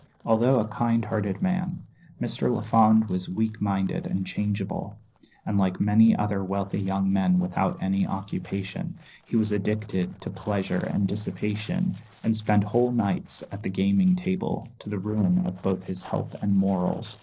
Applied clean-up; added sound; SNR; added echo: neural separator model SepFormer DNS4.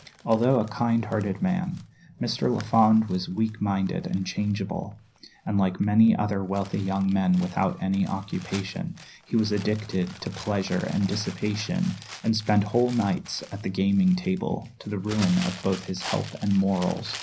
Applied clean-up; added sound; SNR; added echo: none; Crumpling, crinkling; 19 dB; reverberation time 0.5 s.